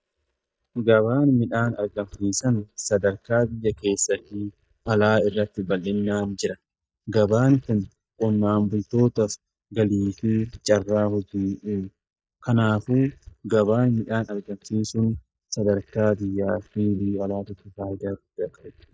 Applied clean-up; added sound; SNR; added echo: neural mask model DeepFilterNet 3.